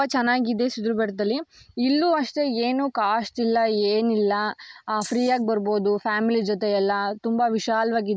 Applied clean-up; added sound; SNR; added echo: none; Rattle (instrument); 17 dB; none.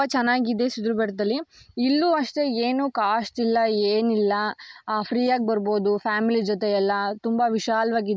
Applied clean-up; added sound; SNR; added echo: neural mask model Resemble Enhance denoiser.